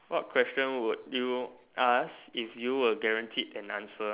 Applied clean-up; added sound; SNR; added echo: none; none; none; none.